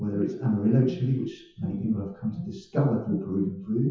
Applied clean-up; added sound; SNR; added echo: classical method WPE with log-MMSE.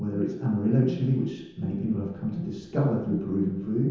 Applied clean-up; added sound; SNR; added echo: none; Alarm; 14 dB; reverberation time 0.9 s.